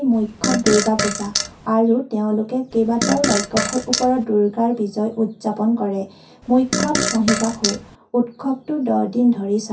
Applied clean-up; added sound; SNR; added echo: none; Fart; 3 dB; reverberation time 0.3 s.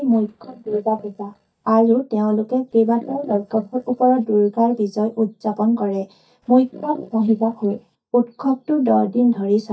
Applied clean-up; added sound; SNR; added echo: neural mask model DeepFilterNet 3.